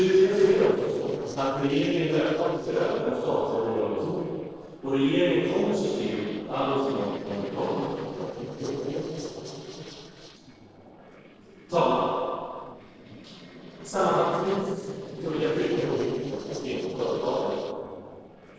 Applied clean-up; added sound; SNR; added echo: neural separator model SepFormer DNS4.